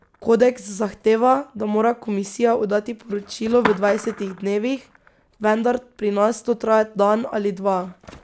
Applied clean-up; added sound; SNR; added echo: none; Skateboard; 16 dB; none.